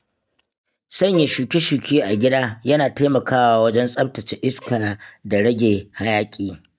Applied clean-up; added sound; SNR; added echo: neural mask model DeepFilterNet 3.